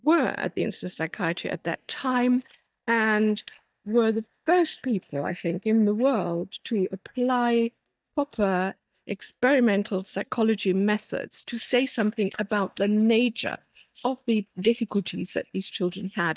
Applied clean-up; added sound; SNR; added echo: neural mask model DeepFilterNet 3.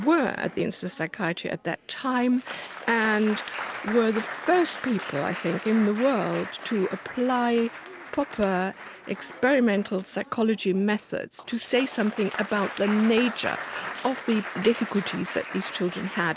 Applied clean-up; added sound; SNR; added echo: none; Applause; 12 dB; none.